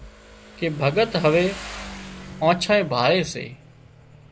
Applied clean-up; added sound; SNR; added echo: none; Motorcycle; 16 dB; none.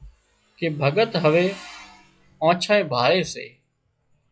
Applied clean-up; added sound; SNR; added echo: classical method log-MMSE.